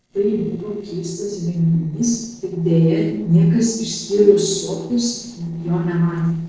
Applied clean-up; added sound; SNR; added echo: neural separator model SepFormer DNS4.